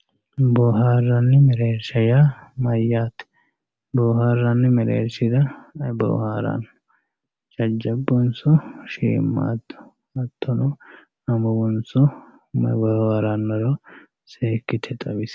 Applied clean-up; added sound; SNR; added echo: none; none; none; none.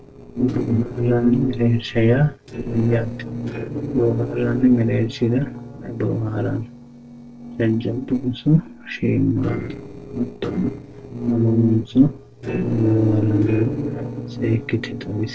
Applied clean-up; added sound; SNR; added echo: neural separator model SepFormer DNS4.